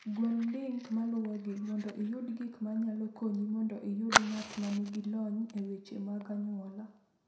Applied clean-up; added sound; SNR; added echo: none; Fire; 5 dB; reverberation time 0.6 s.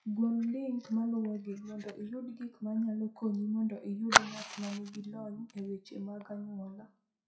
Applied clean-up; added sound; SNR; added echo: classical method WPE with log-MMSE.